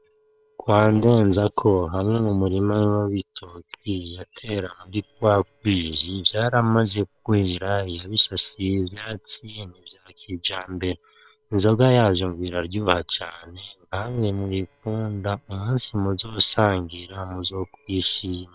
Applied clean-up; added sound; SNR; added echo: neural separator model SepFormer WHAM!.